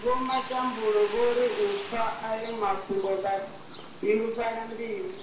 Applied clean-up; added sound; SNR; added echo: none; Bird; 14 dB; reverberation time 0.6 s.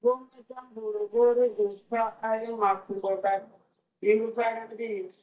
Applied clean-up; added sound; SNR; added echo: neural mask model DeepFilterNet 3.